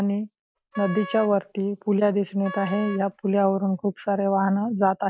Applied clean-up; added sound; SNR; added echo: none; Wind instrument, woodwind instrument; 15 dB; none.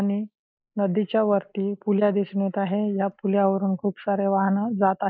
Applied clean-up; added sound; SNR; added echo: neural mask model Resemble Enhance denoiser.